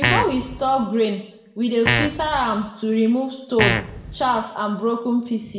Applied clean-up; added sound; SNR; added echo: none; Fart; 2 dB; reverberation time 0.8 s.